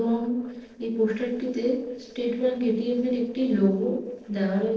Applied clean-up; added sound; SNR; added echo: neural separator model SepFormer DNS4.